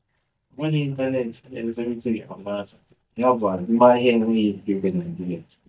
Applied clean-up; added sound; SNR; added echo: neural mask model DeepFilterNet 3.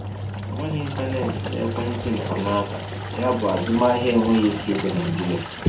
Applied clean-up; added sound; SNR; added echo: none; Engine; 6 dB; reverberation time 0.4 s.